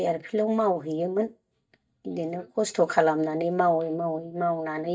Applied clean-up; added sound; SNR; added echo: neural mask model DeepFilterNet 3.